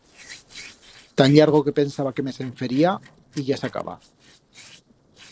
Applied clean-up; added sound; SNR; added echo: neural separator model SepFormer DNS4.